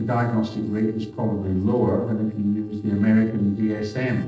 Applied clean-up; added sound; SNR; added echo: neural separator model SepFormer DNS4.